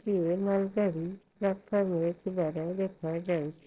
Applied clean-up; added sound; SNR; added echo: neural separator model SepFormer DNS4.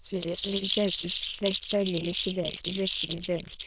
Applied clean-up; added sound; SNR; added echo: neural diffusion model UNIVERSE++.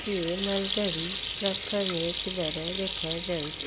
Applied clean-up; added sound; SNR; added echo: none; Sink (filling or washing) / Hands; 2 dB; none.